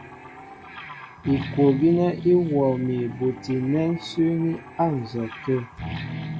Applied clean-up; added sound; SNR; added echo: none; Guitar; 11 dB; none.